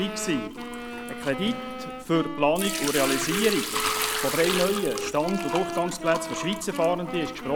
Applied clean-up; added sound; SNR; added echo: none; Wind instrument, woodwind instrument + Sink (filling or washing) / Liquid; 4 dB; none.